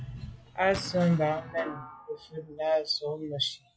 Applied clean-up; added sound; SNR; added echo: classical method log-MMSE.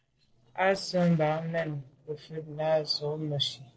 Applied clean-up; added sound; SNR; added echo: neural separator model SepFormer DNS4.